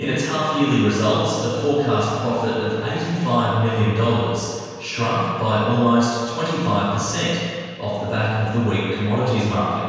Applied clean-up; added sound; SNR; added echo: none; Piano; 17 dB; reverberation time 1.9 s.